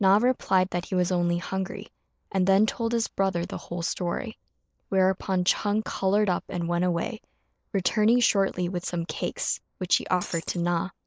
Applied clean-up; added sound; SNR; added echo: neural mask model Resemble Enhance denoiser.